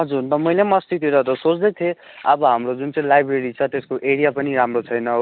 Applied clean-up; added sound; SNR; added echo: none; none; none; none.